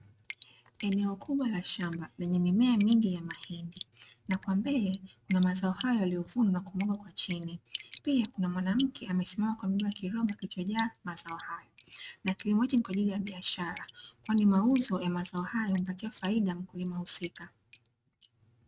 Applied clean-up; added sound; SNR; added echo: neural mask model RNNoise.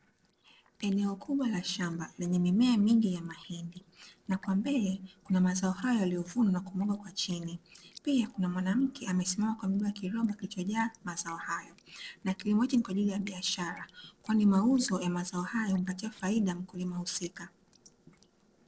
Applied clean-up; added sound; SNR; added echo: neural separator model SepFormer DNS4.